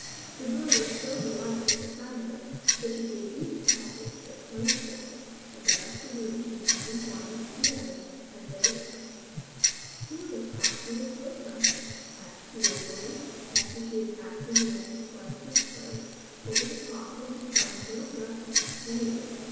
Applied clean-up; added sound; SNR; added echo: none; Tick-tock; -4 dB; reverberation time 2.2 s.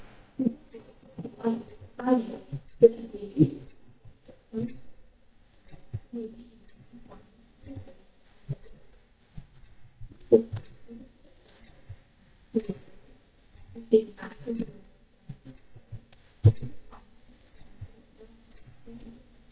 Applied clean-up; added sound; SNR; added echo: neural mask model DeepFilterNet 3.